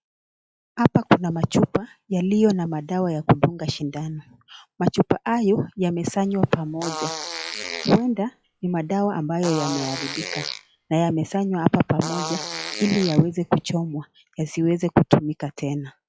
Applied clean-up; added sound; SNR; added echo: classical method log-MMSE.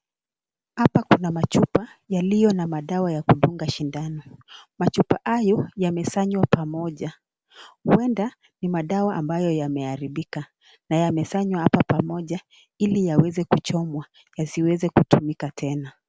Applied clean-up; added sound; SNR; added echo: none; none; none; none.